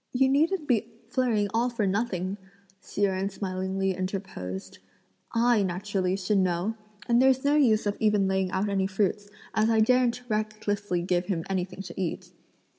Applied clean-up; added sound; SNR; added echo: none; none; none; none.